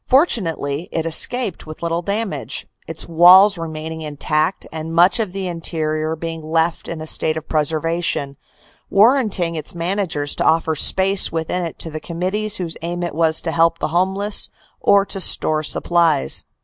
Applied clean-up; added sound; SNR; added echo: none; none; none; none.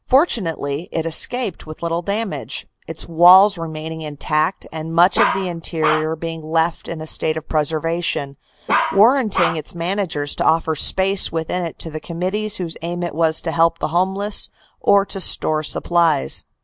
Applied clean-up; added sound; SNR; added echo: none; Bark; 2 dB; none.